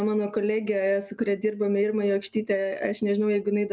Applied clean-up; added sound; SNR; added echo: none; none; none; none.